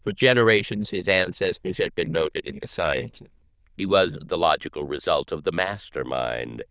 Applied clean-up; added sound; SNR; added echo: neural diffusion model UNIVERSE++.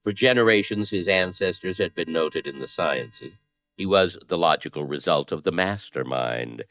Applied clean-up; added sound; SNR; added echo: neural mask model DeepFilterNet 3.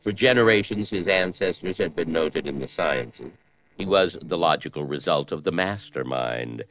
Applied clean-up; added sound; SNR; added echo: neural separator model SepFormer DNS4.